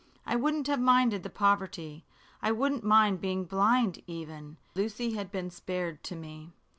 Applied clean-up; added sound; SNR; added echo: none; none; none; none.